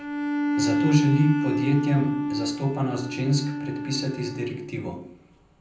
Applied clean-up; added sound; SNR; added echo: none; Bowed string instrument; 1 dB; reverberation time 0.6 s.